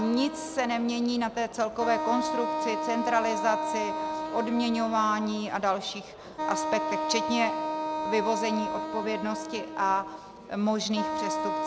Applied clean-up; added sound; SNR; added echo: none; Wind instrument, woodwind instrument; 3 dB; none.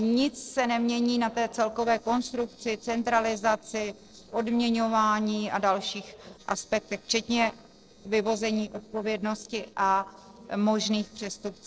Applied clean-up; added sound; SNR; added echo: neural separator model SepFormer DNS4.